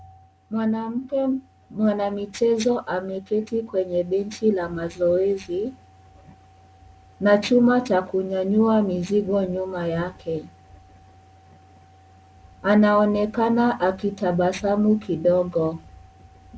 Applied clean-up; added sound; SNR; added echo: none; none; none; none.